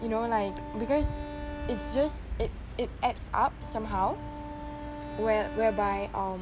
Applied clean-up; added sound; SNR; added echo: none; Wind instrument, woodwind instrument; 12 dB; none.